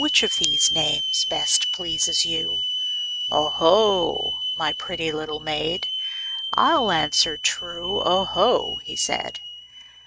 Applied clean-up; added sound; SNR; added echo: neural mask model RNNoise.